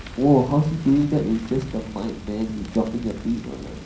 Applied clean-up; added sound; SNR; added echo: none; Fire; 15 dB; reverberation time 0.6 s.